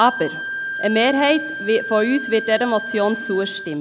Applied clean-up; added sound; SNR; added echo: none; Bowed string instrument; 9 dB; none.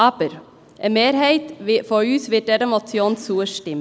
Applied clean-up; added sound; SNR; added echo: none; none; none; none.